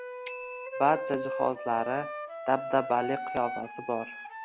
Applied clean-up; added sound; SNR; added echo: none; Wind instrument, woodwind instrument + Bicycle bell; 6 dB; none.